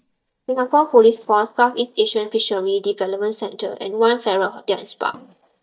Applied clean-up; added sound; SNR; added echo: neural mask model DeepFilterNet 3.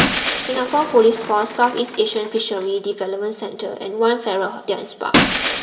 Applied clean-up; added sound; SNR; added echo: none; Shatter; 4 dB; reverberation time 0.9 s.